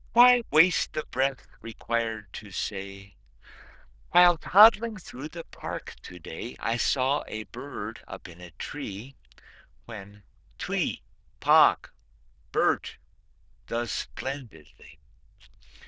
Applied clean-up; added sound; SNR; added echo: neural diffusion model UNIVERSE++.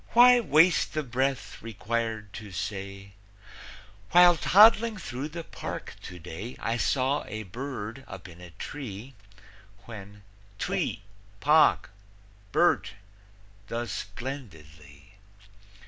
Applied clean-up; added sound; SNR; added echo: none; Whoosh, swoosh, swish; 14 dB; none.